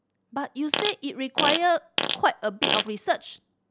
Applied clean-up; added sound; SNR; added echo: none; Fart; 0 dB; none.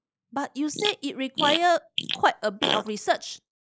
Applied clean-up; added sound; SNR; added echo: neural mask model Resemble Enhance denoiser.